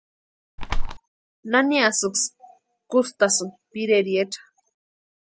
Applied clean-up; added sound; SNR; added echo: none; Bird; -4 dB; none.